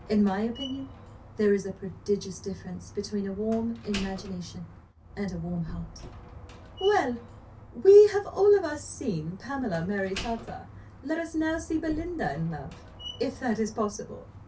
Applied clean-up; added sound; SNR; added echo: none; Slam; 16 dB; reverberation time 0.3 s.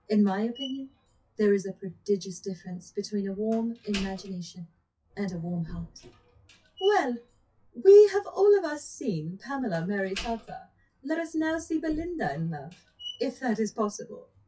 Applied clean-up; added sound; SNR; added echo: classical method WPE with log-MMSE.